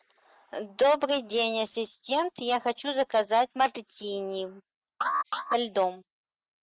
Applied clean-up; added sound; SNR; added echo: neural mask model RNNoise.